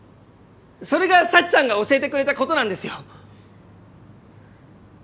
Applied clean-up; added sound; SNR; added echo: none; none; none; none.